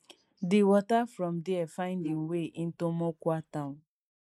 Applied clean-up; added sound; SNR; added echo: neural mask model Resemble Enhance denoiser.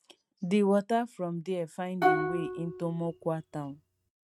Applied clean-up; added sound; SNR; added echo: neural mask model RNNoise.